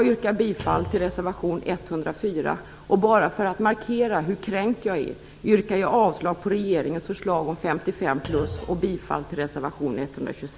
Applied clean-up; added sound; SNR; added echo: none; Thump, thud; 13 dB; none.